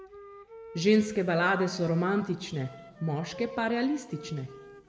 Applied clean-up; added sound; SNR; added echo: none; Wind instrument, woodwind instrument; 18 dB; reverberation time 1.2 s.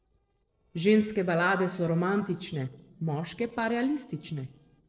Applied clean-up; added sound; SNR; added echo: neural separator model SepFormer DNS4.